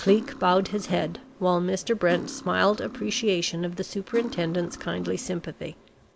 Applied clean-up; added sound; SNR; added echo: none; Cutlery, silverware; 15 dB; none.